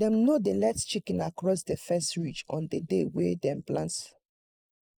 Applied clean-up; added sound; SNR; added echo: neural mask model Resemble Enhance denoiser.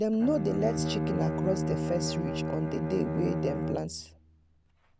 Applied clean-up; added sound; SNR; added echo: none; Bowed string instrument; 1 dB; none.